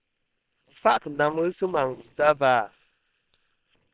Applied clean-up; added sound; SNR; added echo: neural separator model SepFormer WHAM!.